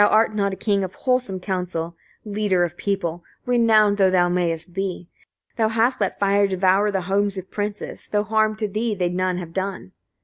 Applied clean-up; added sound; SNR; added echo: none; none; none; none.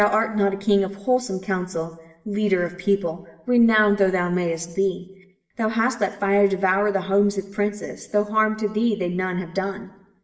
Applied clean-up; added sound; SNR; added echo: none; none; none; reverberation time 0.8 s.